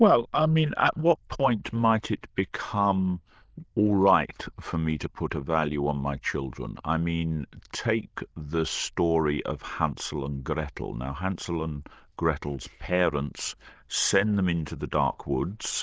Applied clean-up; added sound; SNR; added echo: neural diffusion model UNIVERSE++.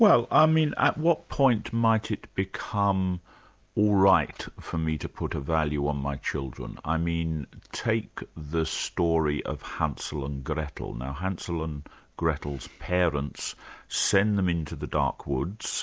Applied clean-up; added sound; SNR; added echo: none; none; none; none.